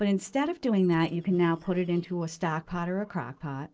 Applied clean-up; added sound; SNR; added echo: neural separator model SepFormer DNS4.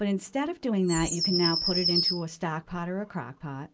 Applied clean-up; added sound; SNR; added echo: none; Bird vocalization, bird call, bird song; 2 dB; none.